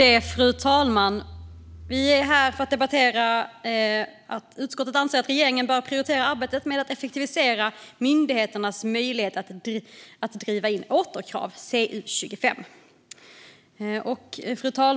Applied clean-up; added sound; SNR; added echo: none; none; none; none.